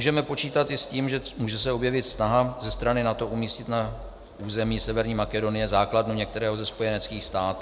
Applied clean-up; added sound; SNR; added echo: none; none; none; none.